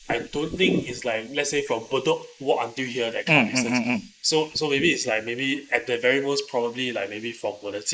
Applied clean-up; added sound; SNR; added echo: neural mask model Resemble Enhance denoiser.